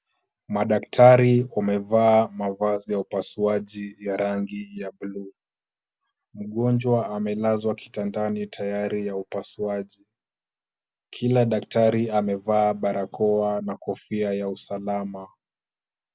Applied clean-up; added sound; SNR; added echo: none; none; none; none.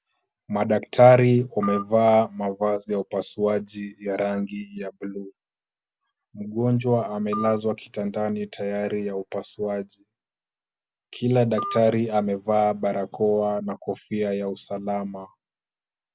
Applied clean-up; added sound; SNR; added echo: none; Telephone; 12 dB; none.